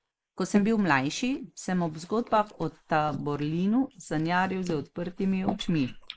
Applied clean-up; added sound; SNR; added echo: neural mask model Resemble Enhance denoiser.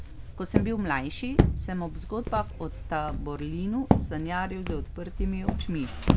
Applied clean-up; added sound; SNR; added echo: none; Walk, footsteps; -3 dB; none.